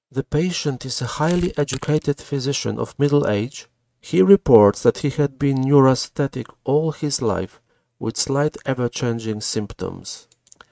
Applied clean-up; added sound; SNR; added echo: neural mask model RNNoise.